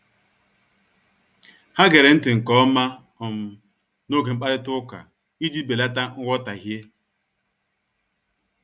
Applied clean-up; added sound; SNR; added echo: none; none; none; none.